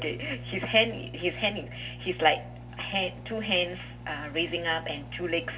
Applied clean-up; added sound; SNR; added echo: none; Microwave oven; 12 dB; reverberation time 0.4 s.